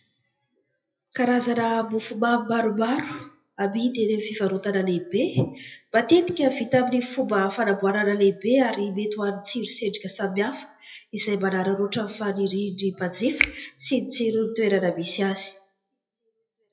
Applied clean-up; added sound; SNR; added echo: classical method WPE with log-MMSE.